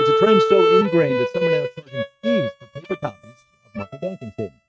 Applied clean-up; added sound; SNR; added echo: neural mask model RNNoise.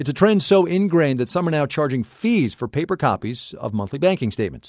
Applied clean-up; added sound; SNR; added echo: none; none; none; none.